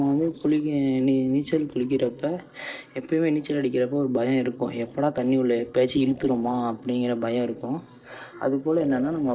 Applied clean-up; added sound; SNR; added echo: neural separator model SepFormer DNS4.